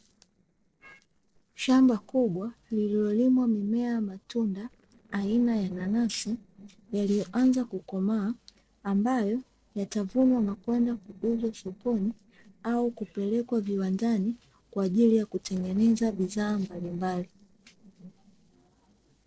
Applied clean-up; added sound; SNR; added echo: neural separator model SepFormer DNS4.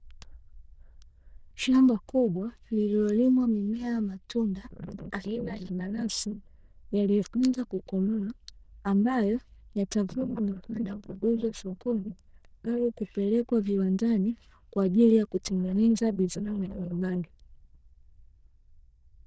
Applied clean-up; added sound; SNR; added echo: neural diffusion model UNIVERSE++.